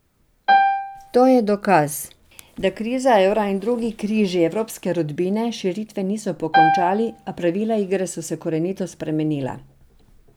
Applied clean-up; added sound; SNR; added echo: none; Piano; 0 dB; none.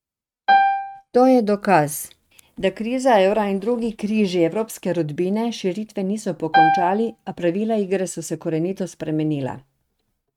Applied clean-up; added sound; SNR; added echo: neural mask model RNNoise.